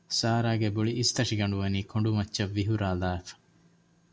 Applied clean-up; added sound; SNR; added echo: none; none; none; none.